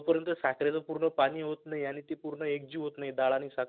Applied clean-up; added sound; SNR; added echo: none; none; none; none.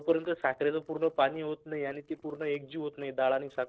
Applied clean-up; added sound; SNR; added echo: neural separator model SepFormer DNS4.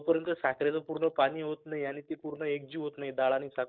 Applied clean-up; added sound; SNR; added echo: neural mask model Resemble Enhance denoiser.